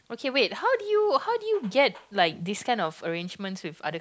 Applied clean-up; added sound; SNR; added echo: none; none; none; none.